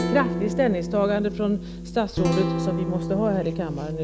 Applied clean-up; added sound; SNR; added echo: none; Guitar; 3 dB; none.